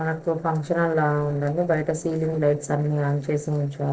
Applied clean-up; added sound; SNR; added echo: neural separator model SepFormer DNS4.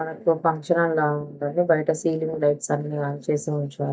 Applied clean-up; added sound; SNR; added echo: neural mask model DeepFilterNet 3.